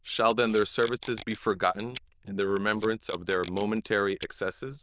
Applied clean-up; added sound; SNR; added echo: neural diffusion model UNIVERSE++.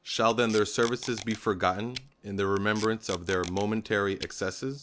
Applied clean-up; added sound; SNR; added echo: none; Packing tape, duct tape; 16 dB; none.